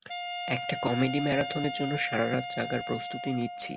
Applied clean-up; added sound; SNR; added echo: none; Wind instrument, woodwind instrument; 6 dB; none.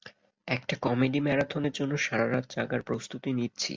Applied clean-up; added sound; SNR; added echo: none; none; none; none.